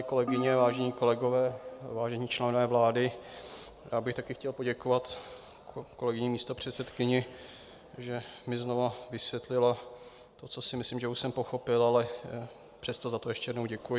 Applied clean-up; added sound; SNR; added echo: none; Keyboard (musical); 10 dB; none.